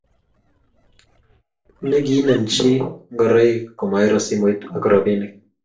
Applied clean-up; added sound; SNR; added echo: neural separator model SepFormer DNS4.